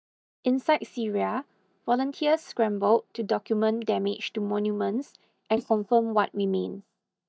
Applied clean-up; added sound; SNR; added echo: neural mask model DeepFilterNet 3.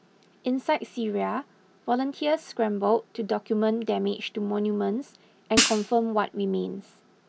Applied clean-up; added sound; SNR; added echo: none; Hi-hat; -1 dB; none.